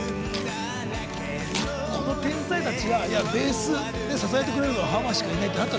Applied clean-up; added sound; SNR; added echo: none; Tearing; 17 dB; none.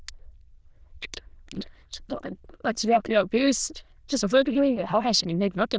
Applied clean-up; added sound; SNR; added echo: neural diffusion model UNIVERSE++.